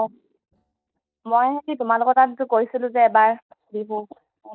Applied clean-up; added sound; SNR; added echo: neural mask model DeepFilterNet 3.